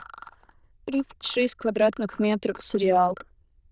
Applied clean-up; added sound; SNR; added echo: neural diffusion model UNIVERSE++.